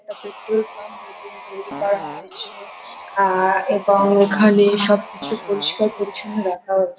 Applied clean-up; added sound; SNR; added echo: none; Sawing + Fart; 15 dB; none.